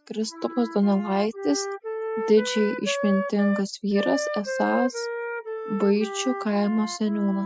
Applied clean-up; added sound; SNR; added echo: classical method spectral subtraction.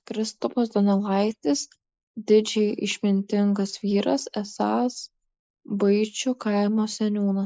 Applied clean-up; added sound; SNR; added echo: neural mask model Resemble Enhance denoiser.